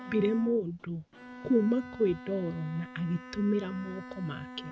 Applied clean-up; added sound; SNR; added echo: none; Bowed string instrument; 14 dB; none.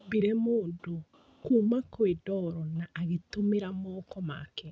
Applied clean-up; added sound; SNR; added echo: none; none; none; none.